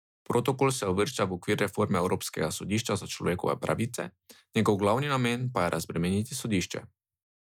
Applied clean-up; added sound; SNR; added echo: none; none; none; none.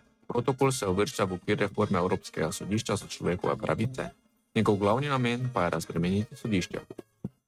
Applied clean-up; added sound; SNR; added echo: neural mask model RNNoise.